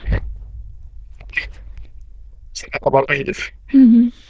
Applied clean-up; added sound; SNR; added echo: neural diffusion model UNIVERSE++.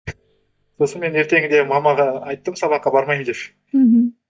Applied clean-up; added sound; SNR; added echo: neural mask model DeepFilterNet 3.